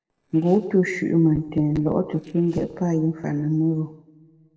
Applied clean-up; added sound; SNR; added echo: neural separator model SepFormer DNS4.